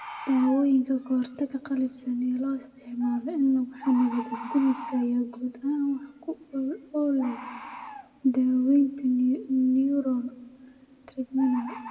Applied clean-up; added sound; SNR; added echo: none; Bird; 17 dB; reverberation time 1.1 s.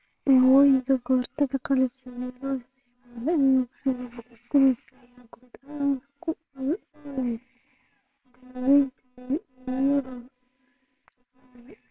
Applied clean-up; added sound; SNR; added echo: neural separator model SepFormer WHAMR!.